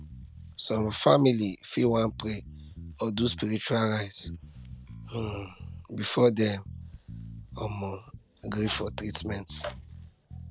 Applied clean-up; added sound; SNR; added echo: none; Bass guitar; 15 dB; none.